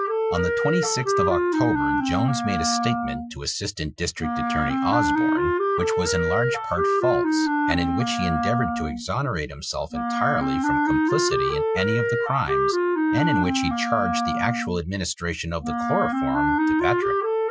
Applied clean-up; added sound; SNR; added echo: classical method Wiener filter.